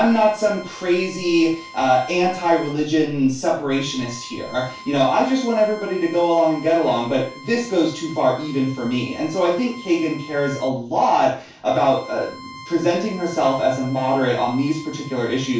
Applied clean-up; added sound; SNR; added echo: none; Bowed string instrument; 19 dB; reverberation time 0.3 s.